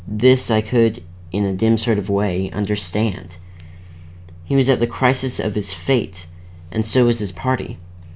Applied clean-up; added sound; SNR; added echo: none; none; none; none.